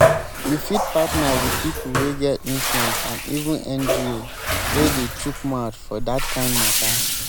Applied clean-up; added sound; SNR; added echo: none; Bathtub (filling or washing); -2 dB; none.